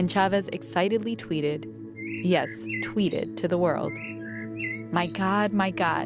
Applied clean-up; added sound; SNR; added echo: none; Bird; 13 dB; none.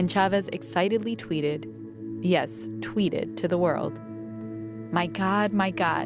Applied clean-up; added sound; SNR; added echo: none; none; none; none.